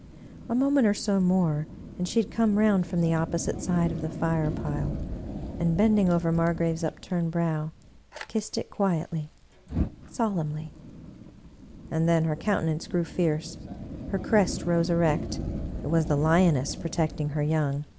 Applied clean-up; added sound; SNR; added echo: none; Fire; 10 dB; none.